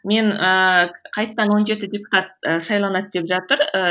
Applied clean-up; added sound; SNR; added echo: none; none; none; none.